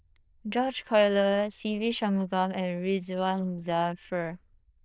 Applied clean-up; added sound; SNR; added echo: neural diffusion model UNIVERSE++.